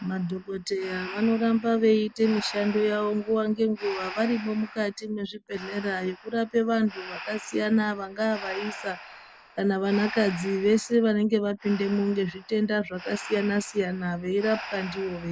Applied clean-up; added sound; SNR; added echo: none; Breathing; 16 dB; none.